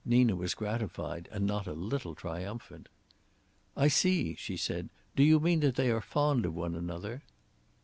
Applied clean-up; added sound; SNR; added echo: none; none; none; none.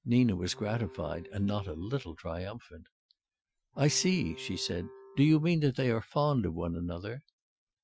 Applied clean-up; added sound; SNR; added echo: classical method Wiener filter.